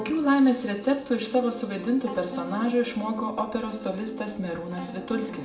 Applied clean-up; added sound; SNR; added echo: none; none; none; reverberation time 0.6 s.